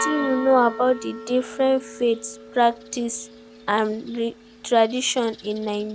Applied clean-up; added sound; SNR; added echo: none; Church bell; 14 dB; none.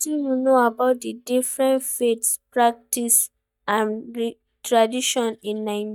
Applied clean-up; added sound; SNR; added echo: neural mask model DeepFilterNet 3.